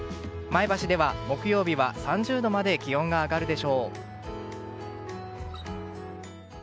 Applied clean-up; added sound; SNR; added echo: none; none; none; none.